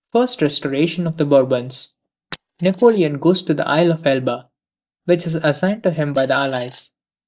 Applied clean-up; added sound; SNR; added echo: neural mask model DeepFilterNet 3.